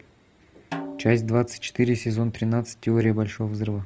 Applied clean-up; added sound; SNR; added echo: none; Snare drum; 16 dB; none.